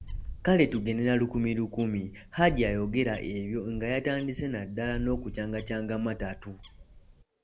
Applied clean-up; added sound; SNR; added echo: none; Bird; 12 dB; none.